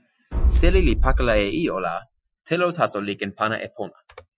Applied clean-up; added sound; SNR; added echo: classical method Wiener filter.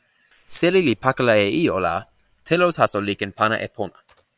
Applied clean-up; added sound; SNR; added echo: neural separator model SepFormer WHAM!.